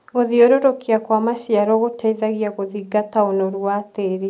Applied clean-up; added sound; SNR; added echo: none; none; none; none.